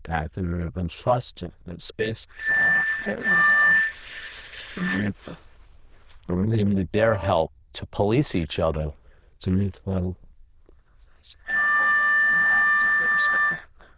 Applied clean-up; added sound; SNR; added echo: neural diffusion model UNIVERSE++.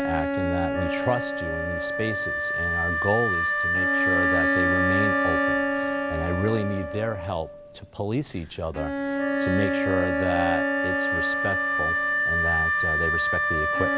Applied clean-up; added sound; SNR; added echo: none; Wind instrument, woodwind instrument + Bowed string instrument; -5 dB; none.